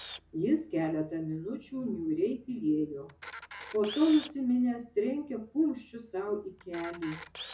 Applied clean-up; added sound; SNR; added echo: none; Camera; 16 dB; reverberation time 0.4 s.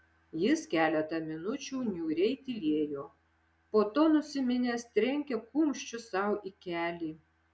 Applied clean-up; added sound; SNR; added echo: none; none; none; none.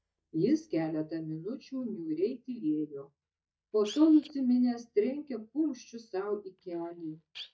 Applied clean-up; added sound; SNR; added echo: neural mask model DeepFilterNet 3.